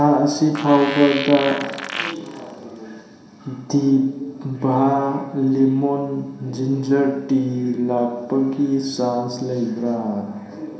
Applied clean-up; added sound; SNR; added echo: none; Fart; 10 dB; reverberation time 0.7 s.